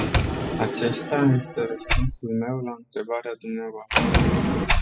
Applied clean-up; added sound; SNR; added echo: classical method spectral subtraction.